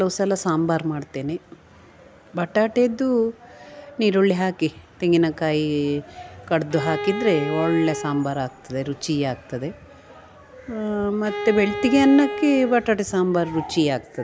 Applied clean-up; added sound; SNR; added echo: none; Bowed string instrument; 9 dB; none.